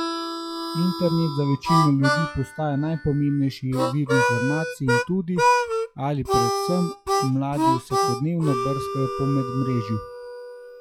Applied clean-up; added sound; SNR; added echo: classical method log-MMSE.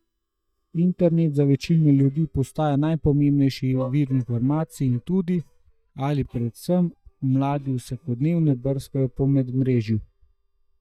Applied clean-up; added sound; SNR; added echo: neural mask model DeepFilterNet 3.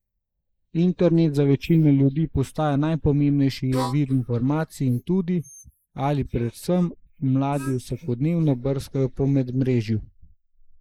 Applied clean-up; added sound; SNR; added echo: neural mask model Resemble Enhance denoiser.